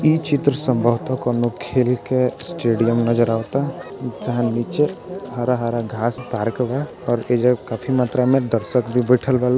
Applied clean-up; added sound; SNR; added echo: none; none; none; none.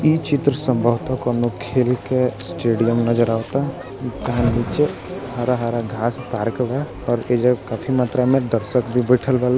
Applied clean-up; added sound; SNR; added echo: none; Bird vocalization, bird call, bird song + Cricket / Waves, surf; 14 dB; none.